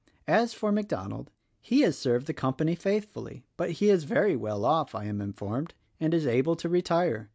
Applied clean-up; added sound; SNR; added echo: none; none; none; none.